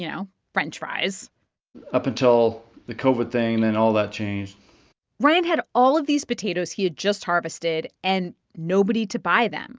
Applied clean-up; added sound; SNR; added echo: none; none; none; none.